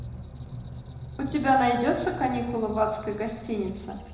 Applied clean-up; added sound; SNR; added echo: none; Squeak; 12 dB; reverberation time 0.9 s.